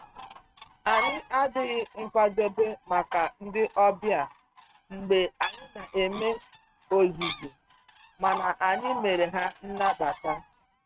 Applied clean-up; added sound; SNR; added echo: neural mask model RNNoise.